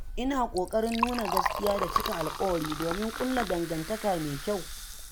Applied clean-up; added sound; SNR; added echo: none; Liquid; 3 dB; none.